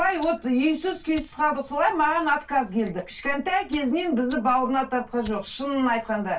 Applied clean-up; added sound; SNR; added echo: none; Fire; 19 dB; reverberation time 0.2 s.